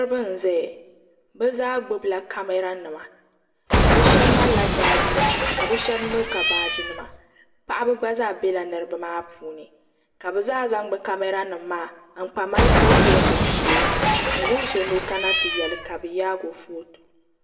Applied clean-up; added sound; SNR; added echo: none; Cat; -3 dB; reverberation time 0.7 s.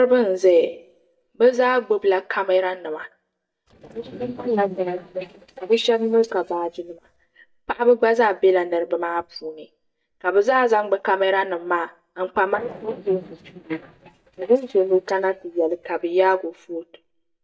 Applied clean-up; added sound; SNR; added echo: neural mask model DeepFilterNet 3.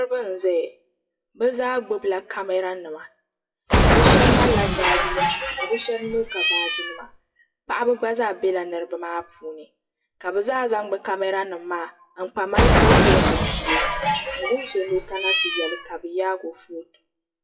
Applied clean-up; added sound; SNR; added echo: classical method WPE with log-MMSE.